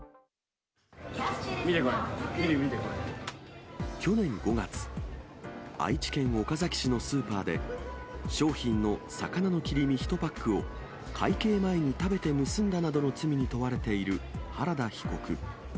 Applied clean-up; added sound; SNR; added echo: none; none; none; none.